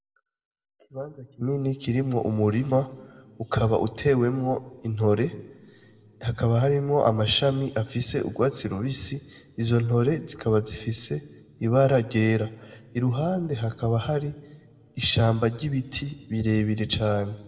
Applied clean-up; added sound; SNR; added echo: none; none; none; reverberation time 1.0 s.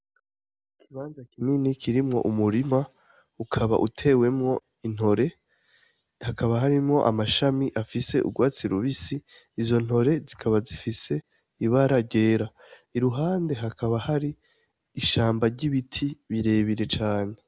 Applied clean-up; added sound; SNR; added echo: none; none; none; none.